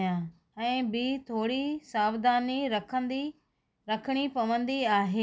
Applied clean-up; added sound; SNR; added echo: none; none; none; none.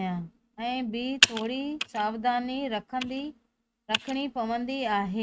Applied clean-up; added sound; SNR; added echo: neural mask model RNNoise.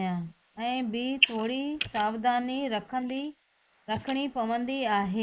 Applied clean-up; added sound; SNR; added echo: neural mask model Resemble Enhance denoiser.